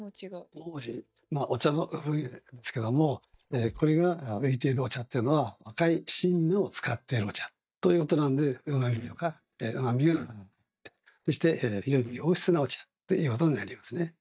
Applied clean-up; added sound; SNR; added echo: neural mask model DeepFilterNet 3.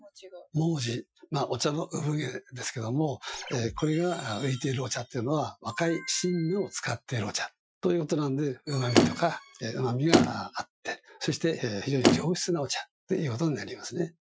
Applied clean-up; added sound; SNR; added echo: classical method Wiener filter.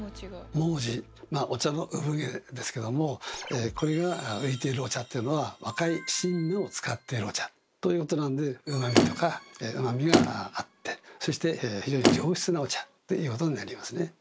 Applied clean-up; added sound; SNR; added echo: none; Motor vehicle (road); -2 dB; none.